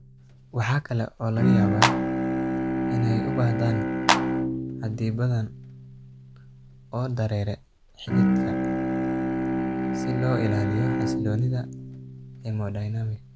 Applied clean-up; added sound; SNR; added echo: none; Clapping + Bowed string instrument; -1 dB; none.